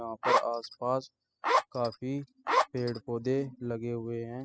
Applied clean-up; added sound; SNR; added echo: classical method spectral subtraction.